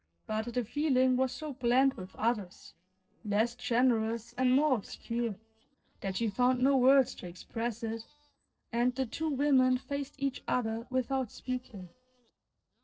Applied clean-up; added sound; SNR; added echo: neural separator model SepFormer DNS4.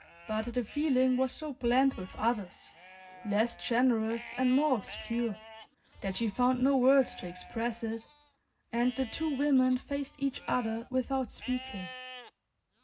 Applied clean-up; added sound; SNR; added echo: none; Livestock, farm animals, working animals; 19 dB; reverberation time 0.4 s.